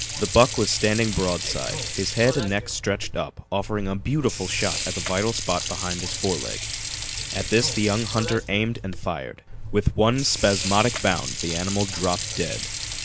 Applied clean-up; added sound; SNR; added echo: none; Sink (filling or washing) / Water; 6 dB; none.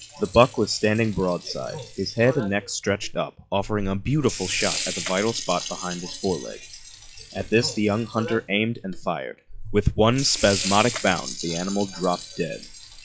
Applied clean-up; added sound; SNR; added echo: classical method log-MMSE.